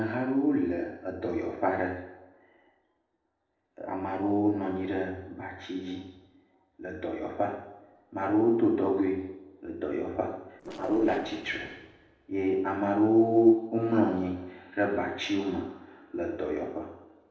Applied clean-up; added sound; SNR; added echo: neural separator model SepFormer DNS4.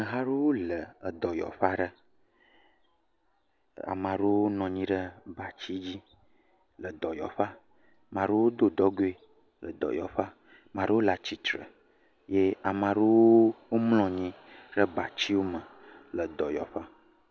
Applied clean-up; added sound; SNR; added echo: none; none; none; none.